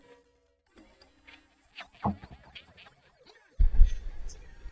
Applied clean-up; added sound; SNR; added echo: neural mask model DeepFilterNet 3.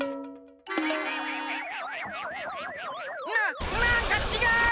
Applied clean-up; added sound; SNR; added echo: none; Boat, Water vehicle; 0 dB; none.